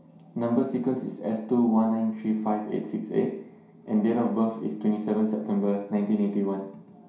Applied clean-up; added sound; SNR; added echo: none; none; none; reverberation time 0.5 s.